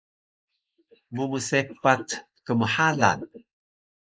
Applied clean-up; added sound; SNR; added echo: neural mask model Resemble Enhance denoiser.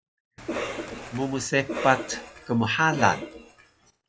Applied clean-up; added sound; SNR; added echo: classical method log-MMSE.